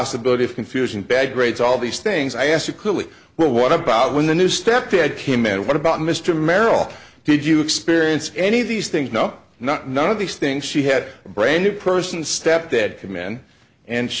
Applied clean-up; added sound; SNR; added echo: none; none; none; none.